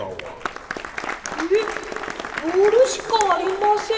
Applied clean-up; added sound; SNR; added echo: none; Applause; 9 dB; reverberation time 2.0 s.